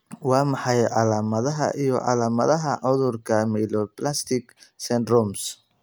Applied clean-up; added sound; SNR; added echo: none; none; none; none.